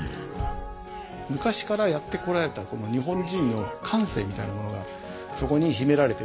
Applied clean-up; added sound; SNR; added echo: none; Bass drum; 15 dB; none.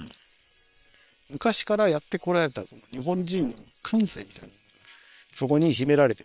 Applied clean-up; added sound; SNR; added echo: neural separator model SepFormer WHAM!.